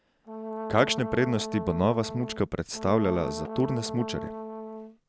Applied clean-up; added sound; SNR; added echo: none; Brass instrument; 8 dB; none.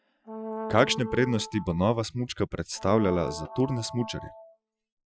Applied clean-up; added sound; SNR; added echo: classical method Wiener filter.